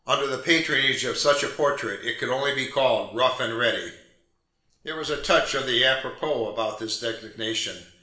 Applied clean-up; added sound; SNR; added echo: none; none; none; reverberation time 0.7 s.